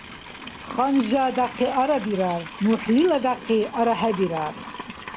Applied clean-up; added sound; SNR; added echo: none; Livestock, farm animals, working animals; 14 dB; none.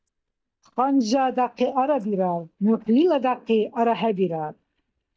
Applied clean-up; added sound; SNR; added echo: neural mask model DeepFilterNet 3.